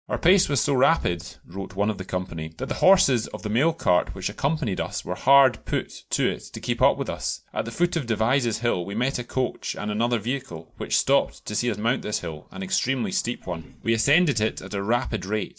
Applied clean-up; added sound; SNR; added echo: neural mask model DeepFilterNet 3.